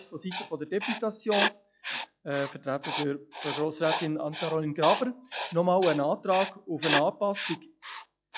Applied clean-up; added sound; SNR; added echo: classical method log-MMSE.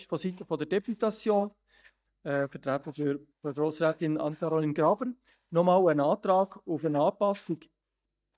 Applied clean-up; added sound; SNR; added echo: neural mask model DeepFilterNet 3.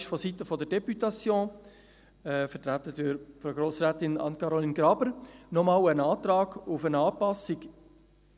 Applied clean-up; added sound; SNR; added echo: none; none; none; none.